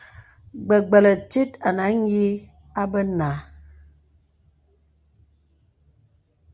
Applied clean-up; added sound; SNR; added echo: none; none; none; none.